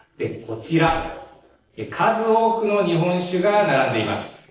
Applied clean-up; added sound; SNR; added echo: neural separator model SepFormer DNS4.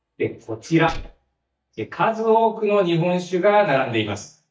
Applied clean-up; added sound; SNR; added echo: neural mask model DeepFilterNet 3.